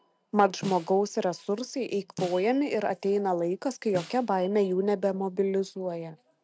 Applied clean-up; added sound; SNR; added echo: none; Snare drum; 17 dB; none.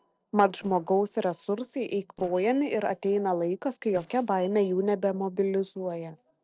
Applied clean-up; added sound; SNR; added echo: neural separator model SepFormer DNS4.